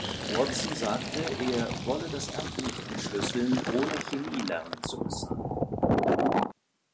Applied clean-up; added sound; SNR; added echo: none; Fill (with liquid); -2 dB; none.